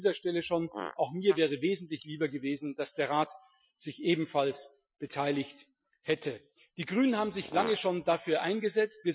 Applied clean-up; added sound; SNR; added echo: classical method Wiener filter.